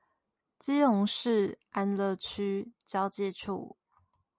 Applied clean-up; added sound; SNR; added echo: none; none; none; none.